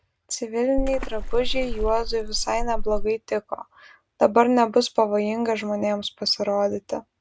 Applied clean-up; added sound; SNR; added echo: none; Water / Splash, splatter; 1 dB; none.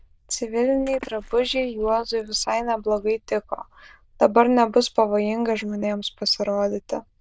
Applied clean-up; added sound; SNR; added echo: neural diffusion model UNIVERSE++.